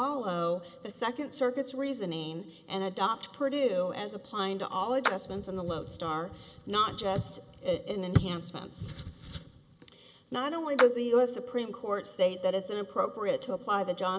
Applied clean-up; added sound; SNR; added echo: none; Clapping; 7 dB; none.